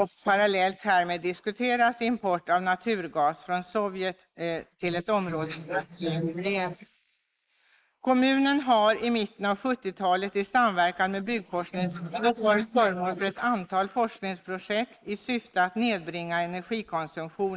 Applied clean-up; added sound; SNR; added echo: neural mask model Resemble Enhance denoiser.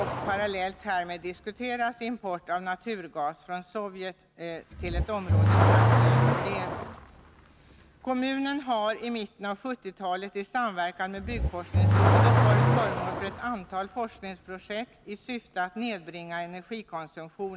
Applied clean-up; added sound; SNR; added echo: none; Accelerating, revving, vroom / Car; -5 dB; none.